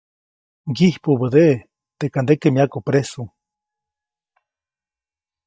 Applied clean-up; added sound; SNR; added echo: neural mask model DeepFilterNet 3.